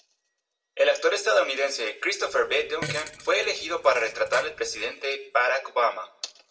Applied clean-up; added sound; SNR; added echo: none; Fart; 15 dB; reverberation time 0.5 s.